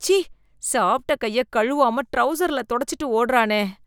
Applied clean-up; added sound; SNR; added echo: none; none; none; none.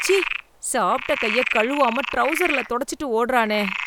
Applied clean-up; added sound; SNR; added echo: none; Frog; 6 dB; none.